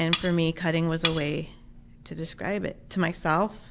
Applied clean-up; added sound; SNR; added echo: none; Cutlery, silverware; -2 dB; none.